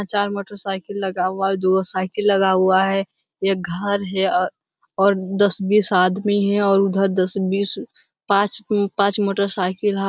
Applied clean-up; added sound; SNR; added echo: none; none; none; none.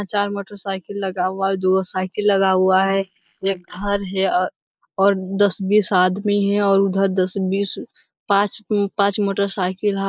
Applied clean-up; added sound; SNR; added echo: neural mask model Resemble Enhance denoiser.